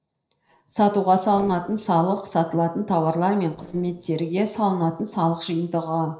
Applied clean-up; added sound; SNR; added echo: neural separator model SepFormer DNS4.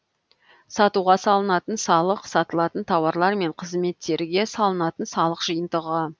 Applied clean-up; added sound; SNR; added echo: none; none; none; none.